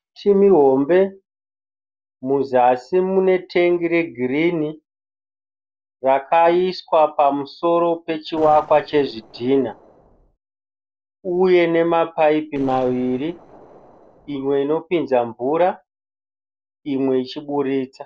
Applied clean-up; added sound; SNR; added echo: neural separator model SepFormer DNS4.